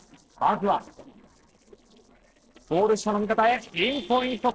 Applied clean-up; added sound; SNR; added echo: neural separator model SepFormer DNS4.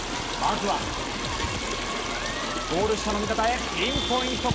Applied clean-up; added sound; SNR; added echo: none; Stream; 4 dB; none.